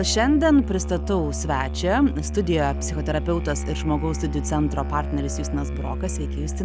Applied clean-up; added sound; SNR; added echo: none; Musical instrument; 4 dB; none.